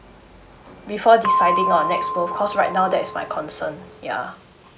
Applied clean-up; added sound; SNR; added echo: none; Percussion; 2 dB; none.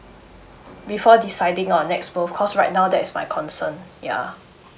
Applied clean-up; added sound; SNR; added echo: none; none; none; none.